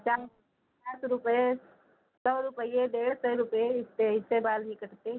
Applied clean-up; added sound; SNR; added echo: none; none; none; none.